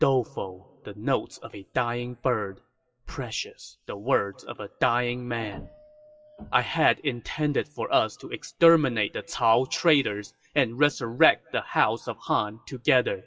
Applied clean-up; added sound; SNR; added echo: classical method WPE with log-MMSE.